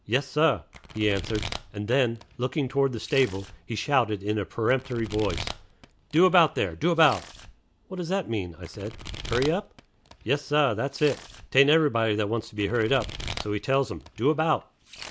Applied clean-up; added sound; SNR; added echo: none; Domestic sounds, home sounds; 15 dB; none.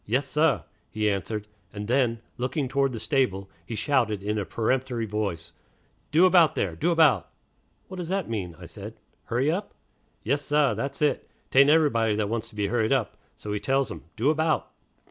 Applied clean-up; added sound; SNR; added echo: none; none; none; none.